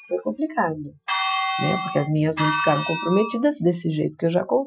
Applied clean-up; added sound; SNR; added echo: classical method Wiener filter.